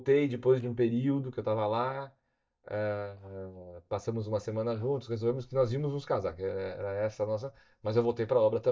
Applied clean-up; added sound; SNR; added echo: neural mask model DeepFilterNet 3.